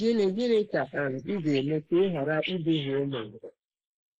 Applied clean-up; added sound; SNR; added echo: neural mask model Resemble Enhance denoiser.